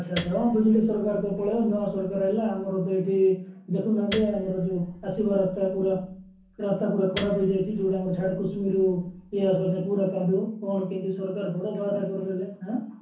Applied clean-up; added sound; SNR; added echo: none; Piano; 17 dB; reverberation time 0.6 s.